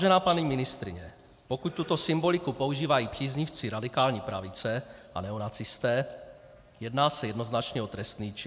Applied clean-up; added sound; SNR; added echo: none; Insect; 15 dB; none.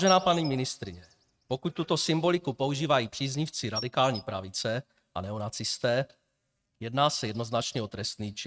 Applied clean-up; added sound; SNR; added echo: neural mask model RNNoise.